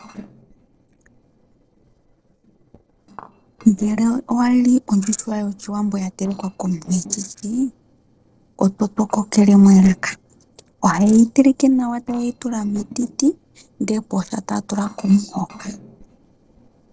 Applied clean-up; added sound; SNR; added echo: neural separator model SepFormer DNS4.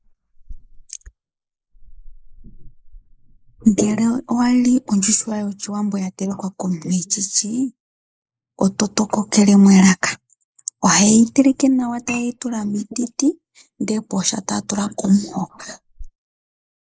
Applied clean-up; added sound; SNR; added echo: neural mask model Resemble Enhance denoiser.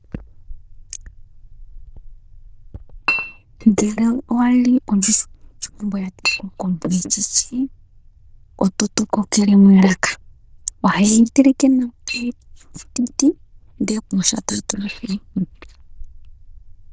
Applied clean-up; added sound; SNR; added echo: neural diffusion model UNIVERSE++.